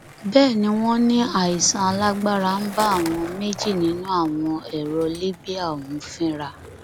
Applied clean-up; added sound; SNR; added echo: none; Bass guitar + Skateboard; 15 dB; none.